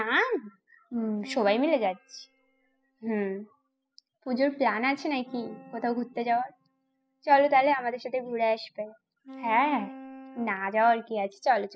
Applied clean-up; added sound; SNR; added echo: classical method spectral subtraction.